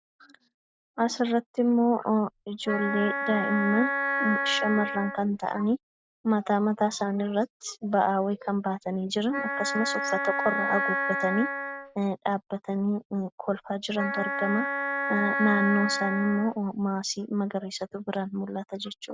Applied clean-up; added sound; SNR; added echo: none; Wind instrument, woodwind instrument; 2 dB; none.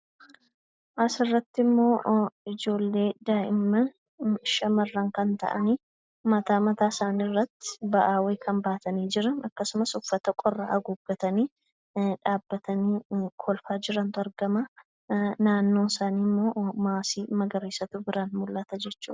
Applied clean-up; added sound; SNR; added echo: none; none; none; none.